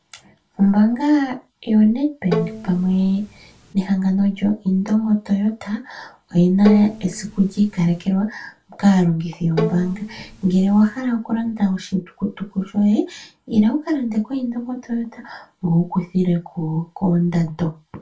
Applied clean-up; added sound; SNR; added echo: none; Bowed string instrument; 10 dB; reverberation time 0.2 s.